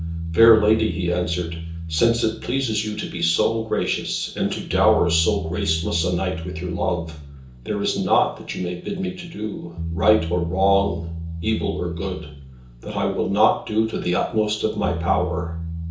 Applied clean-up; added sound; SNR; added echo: none; Bass guitar; 8 dB; reverberation time 0.7 s.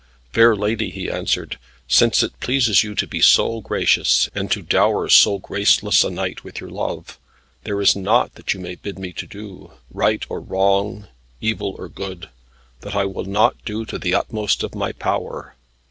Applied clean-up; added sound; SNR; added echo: none; none; none; none.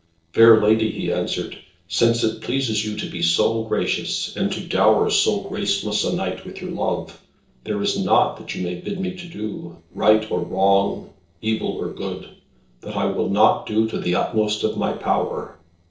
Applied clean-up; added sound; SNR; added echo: neural separator model SepFormer DNS4.